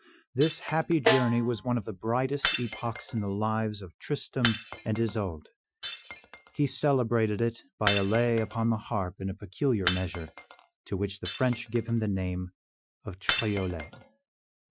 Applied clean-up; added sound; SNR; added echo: classical method Wiener filter.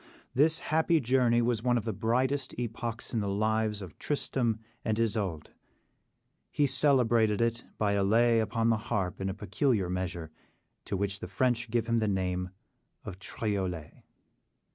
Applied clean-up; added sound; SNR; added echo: none; none; none; none.